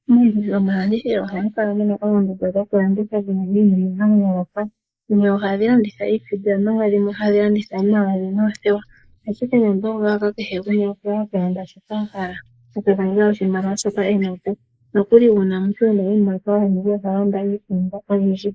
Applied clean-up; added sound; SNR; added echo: neural mask model Resemble Enhance denoiser.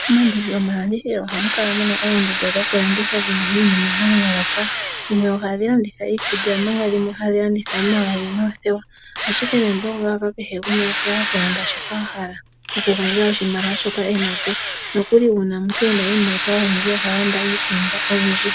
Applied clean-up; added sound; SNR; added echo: none; Drill; 1 dB; none.